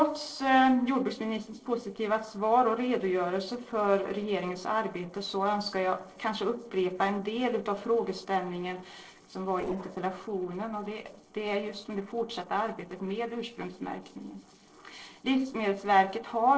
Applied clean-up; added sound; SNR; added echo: neural separator model SepFormer DNS4.